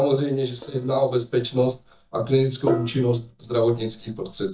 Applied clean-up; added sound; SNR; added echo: neural mask model DeepFilterNet 3.